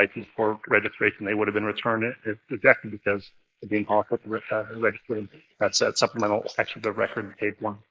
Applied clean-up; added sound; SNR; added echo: neural mask model Resemble Enhance denoiser.